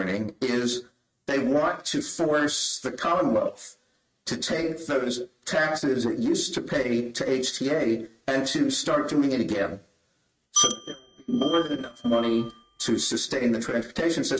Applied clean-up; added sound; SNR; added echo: neural mask model RNNoise.